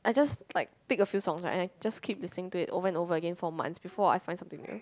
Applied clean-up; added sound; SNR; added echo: none; none; none; none.